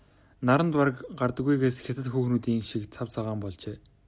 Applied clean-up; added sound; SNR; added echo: none; none; none; none.